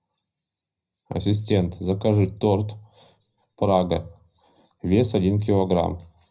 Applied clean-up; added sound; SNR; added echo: none; none; none; reverberation time 0.4 s.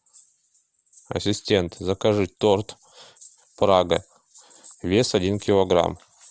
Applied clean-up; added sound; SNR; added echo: none; none; none; none.